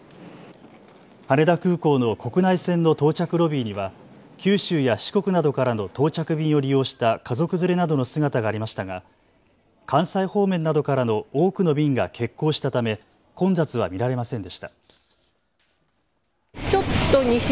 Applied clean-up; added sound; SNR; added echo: none; none; none; none.